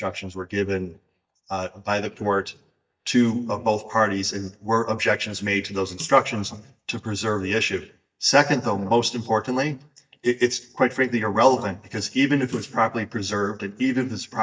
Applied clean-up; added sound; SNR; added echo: neural mask model DeepFilterNet 3.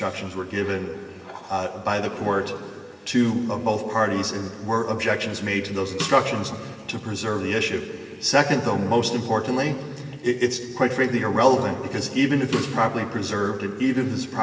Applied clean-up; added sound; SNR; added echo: none; Snare drum; 13 dB; reverberation time 1.9 s.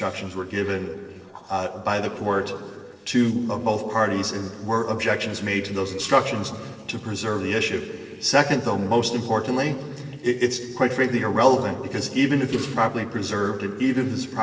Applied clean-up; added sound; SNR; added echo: neural separator model SepFormer DNS4.